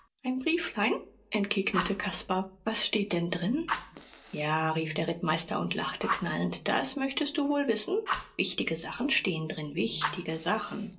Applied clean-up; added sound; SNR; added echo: none; Fire; 12 dB; reverberation time 0.2 s.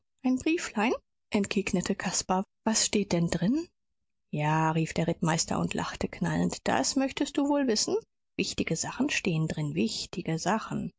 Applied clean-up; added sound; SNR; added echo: none; none; none; none.